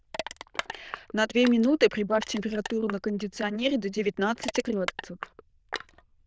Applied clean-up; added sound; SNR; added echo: neural diffusion model UNIVERSE++.